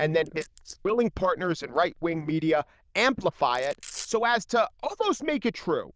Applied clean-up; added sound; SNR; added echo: neural diffusion model UNIVERSE++.